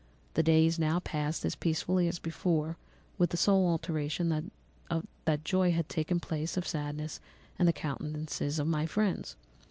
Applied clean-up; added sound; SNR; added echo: none; none; none; none.